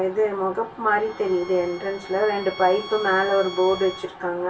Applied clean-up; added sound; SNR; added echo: none; Bowed string instrument; 16 dB; reverberation time 0.2 s.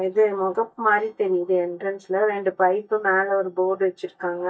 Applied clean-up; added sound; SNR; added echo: neural mask model DeepFilterNet 3.